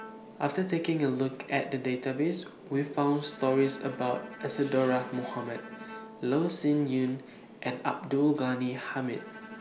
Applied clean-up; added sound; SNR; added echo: none; Bowed string instrument; 19 dB; none.